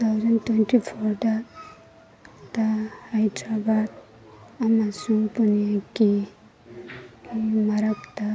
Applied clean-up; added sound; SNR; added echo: none; none; none; none.